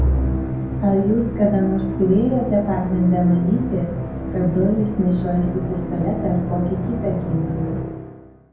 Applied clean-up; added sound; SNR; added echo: none; Musical instrument; 4 dB; reverberation time 0.9 s.